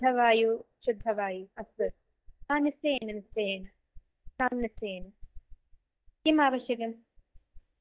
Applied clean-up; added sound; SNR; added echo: neural mask model DeepFilterNet 3.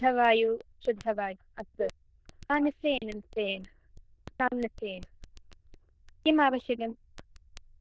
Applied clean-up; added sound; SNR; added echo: neural diffusion model UNIVERSE++.